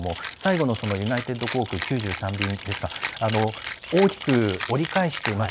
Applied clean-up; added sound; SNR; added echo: none; Rattle (instrument); 7 dB; none.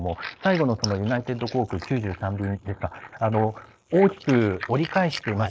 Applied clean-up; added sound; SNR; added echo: neural mask model Resemble Enhance denoiser.